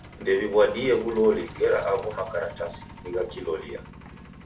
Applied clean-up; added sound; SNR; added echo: none; Truck; 16 dB; reverberation time 0.2 s.